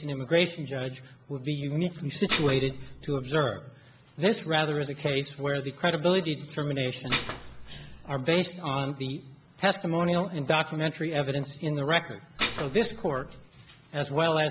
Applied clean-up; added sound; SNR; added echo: none; Dishes, pots, and pans; 6 dB; none.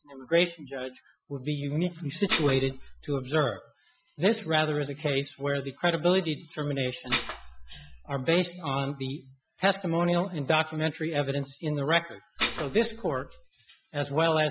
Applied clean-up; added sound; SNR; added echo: classical method Wiener filter.